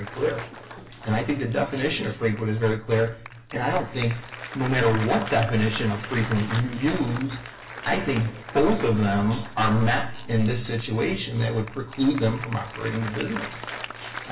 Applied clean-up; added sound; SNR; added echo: none; Applause; 14 dB; reverberation time 0.2 s.